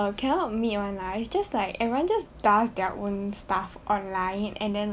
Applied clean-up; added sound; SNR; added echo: none; none; none; none.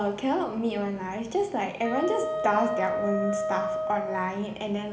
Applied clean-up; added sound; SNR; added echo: none; Wind instrument, woodwind instrument; 3 dB; reverberation time 1.0 s.